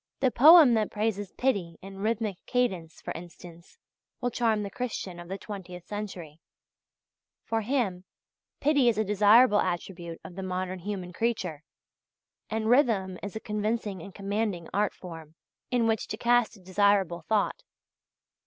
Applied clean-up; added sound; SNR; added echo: none; none; none; none.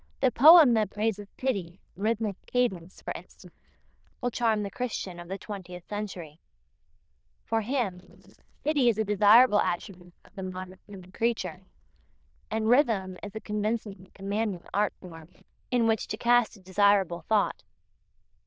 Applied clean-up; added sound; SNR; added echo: neural diffusion model UNIVERSE++.